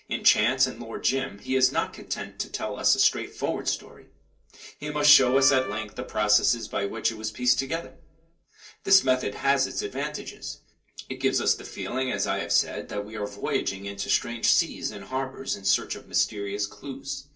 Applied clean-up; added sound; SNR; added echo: none; Wind instrument, woodwind instrument; 11 dB; reverberation time 0.3 s.